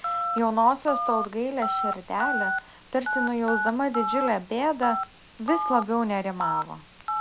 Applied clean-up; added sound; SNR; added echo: none; Telephone; 3 dB; none.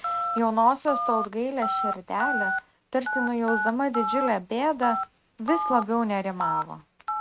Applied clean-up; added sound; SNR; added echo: neural mask model RNNoise.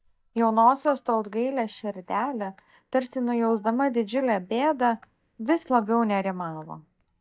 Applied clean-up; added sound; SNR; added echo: neural mask model DeepFilterNet 3.